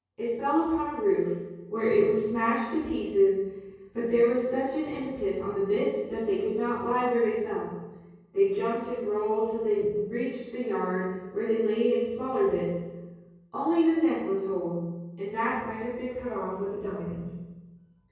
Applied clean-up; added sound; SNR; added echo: none; none; none; reverberation time 1.3 s.